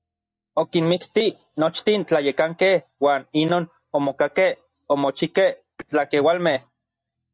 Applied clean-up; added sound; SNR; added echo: neural mask model DeepFilterNet 3.